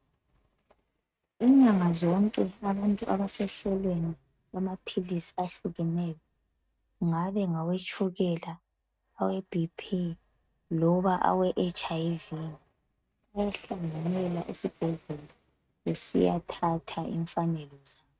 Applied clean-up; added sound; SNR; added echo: neural mask model RNNoise.